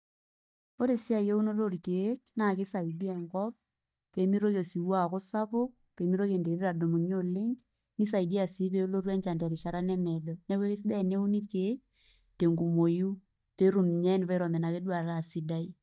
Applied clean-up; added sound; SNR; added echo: neural mask model DeepFilterNet 3.